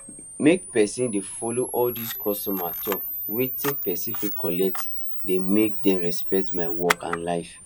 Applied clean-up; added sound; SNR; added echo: none; Camera; 3 dB; none.